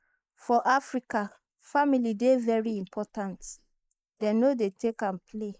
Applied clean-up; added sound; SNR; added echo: neural mask model Resemble Enhance denoiser.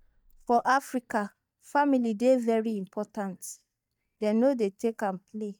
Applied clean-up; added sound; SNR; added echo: neural mask model DeepFilterNet 3.